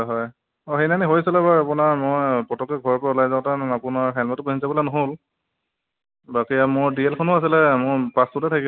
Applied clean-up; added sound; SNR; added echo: none; none; none; none.